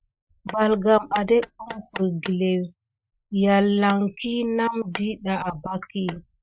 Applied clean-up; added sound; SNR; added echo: neural mask model RNNoise.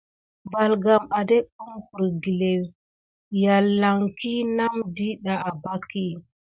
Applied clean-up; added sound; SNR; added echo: none; none; none; none.